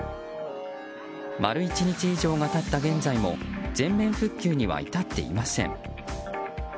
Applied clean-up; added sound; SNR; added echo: none; none; none; none.